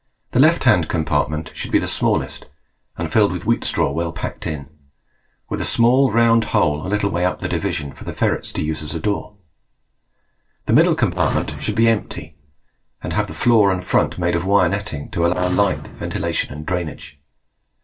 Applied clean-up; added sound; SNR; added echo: neural separator model SepFormer DNS4.